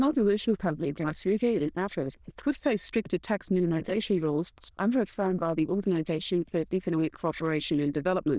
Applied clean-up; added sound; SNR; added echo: neural diffusion model UNIVERSE++.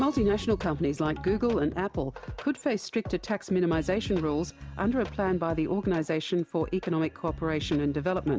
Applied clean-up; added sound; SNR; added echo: none; none; none; none.